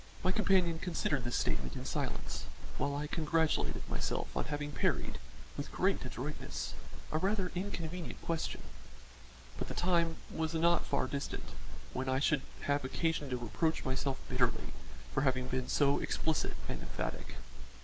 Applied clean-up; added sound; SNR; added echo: none; none; none; none.